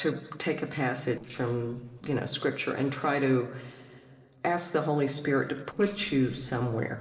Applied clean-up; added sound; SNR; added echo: neural separator model SepFormer DNS4.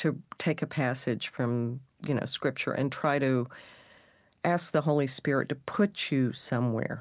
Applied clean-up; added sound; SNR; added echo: none; none; none; none.